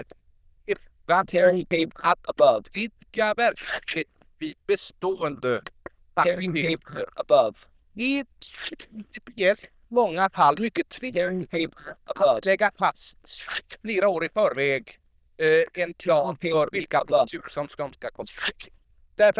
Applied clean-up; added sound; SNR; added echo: neural diffusion model UNIVERSE++.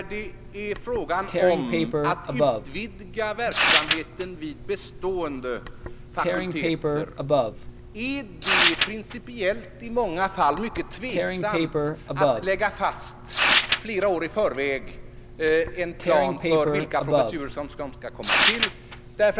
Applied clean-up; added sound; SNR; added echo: none; Tearing; -1 dB; none.